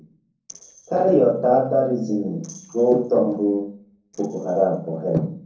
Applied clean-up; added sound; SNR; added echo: neural separator model SepFormer DNS4.